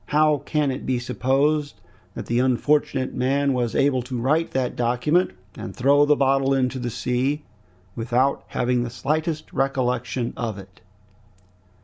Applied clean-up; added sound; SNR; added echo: none; none; none; none.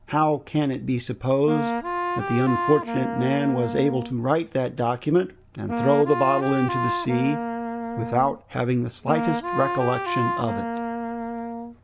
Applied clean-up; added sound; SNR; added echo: none; Wind instrument, woodwind instrument; 4 dB; none.